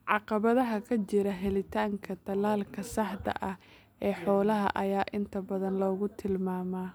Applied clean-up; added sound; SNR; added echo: none; none; none; none.